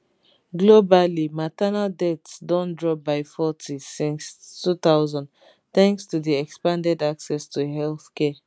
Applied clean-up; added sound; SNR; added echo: none; none; none; none.